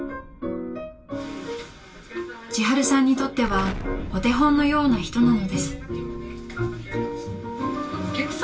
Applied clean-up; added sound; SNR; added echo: none; Explosion; 13 dB; reverberation time 0.2 s.